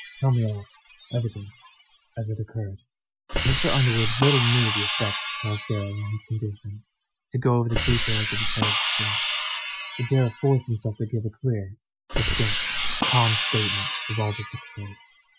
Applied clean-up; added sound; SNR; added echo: classical method Wiener filter.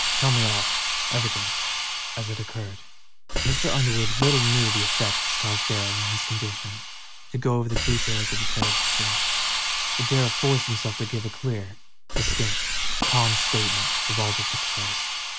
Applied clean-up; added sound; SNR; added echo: none; Hiss; -3 dB; none.